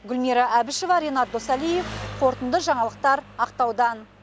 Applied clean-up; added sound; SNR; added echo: none; Engine; 17 dB; none.